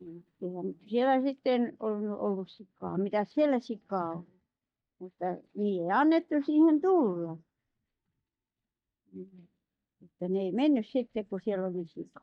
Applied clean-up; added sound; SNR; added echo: neural mask model DeepFilterNet 3.